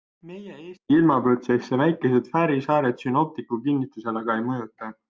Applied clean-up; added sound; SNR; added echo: none; none; none; none.